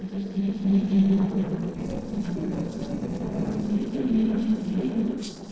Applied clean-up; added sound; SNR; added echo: neural separator model SepFormer DNS4.